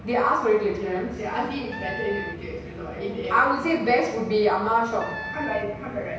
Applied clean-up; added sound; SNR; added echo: none; Wind instrument, woodwind instrument; 12 dB; reverberation time 0.9 s.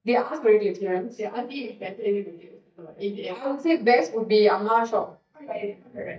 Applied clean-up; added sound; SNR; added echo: neural mask model DeepFilterNet 3.